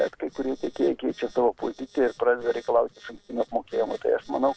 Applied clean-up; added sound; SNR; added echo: neural separator model SepFormer DNS4.